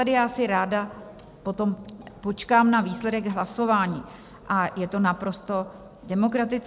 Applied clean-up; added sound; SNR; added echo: none; none; none; none.